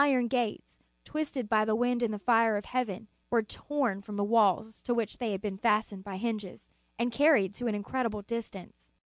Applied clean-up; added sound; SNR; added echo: none; none; none; none.